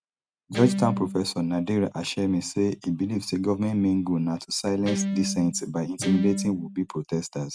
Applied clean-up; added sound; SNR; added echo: none; Guitar; 5 dB; none.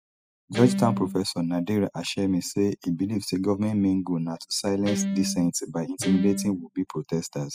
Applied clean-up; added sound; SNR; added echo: classical method spectral subtraction.